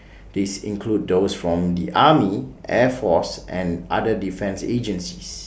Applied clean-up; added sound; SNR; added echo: none; none; none; none.